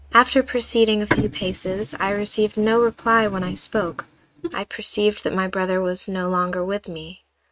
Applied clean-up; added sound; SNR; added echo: neural mask model RNNoise.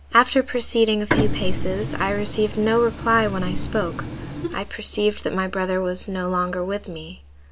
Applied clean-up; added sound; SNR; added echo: none; Printer; 6 dB; none.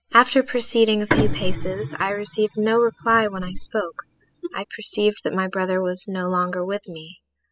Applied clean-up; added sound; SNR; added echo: classical method spectral subtraction.